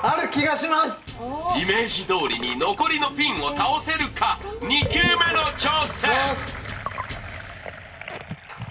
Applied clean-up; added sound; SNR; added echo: none; Sink (filling or washing) / Gurgling; 11 dB; reverberation time 0.2 s.